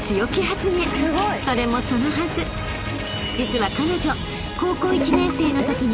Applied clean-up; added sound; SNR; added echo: none; Toilet flush / Gurgling; 8 dB; none.